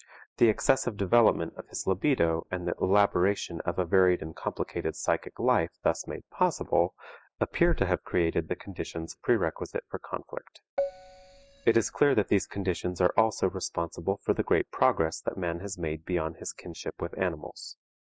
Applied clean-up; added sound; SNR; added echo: classical method log-MMSE.